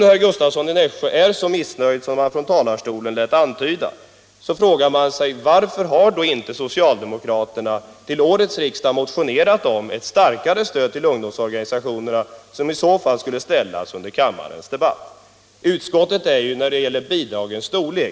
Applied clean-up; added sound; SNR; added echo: none; none; none; none.